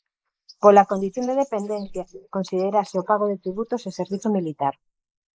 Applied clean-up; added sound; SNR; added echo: neural mask model Resemble Enhance denoiser.